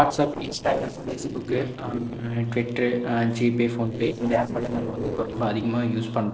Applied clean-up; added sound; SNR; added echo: neural separator model SepFormer DNS4.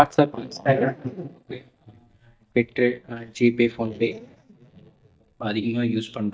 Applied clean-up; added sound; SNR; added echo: neural mask model DeepFilterNet 3.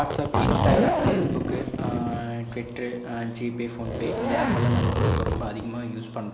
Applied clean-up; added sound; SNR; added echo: none; Zipper (clothing); -4 dB; reverberation time 0.5 s.